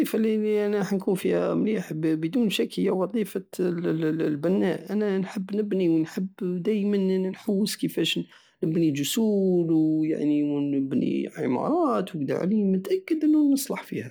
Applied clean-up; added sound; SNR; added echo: none; none; none; none.